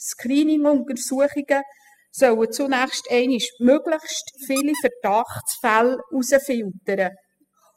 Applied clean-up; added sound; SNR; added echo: classical method spectral subtraction.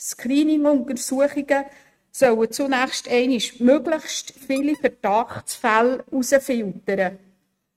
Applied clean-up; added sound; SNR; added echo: neural mask model RNNoise.